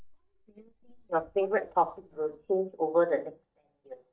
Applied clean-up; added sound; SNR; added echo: neural mask model DeepFilterNet 3.